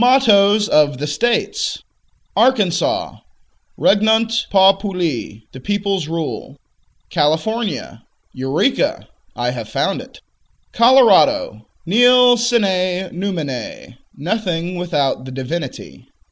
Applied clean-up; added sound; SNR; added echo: none; none; none; none.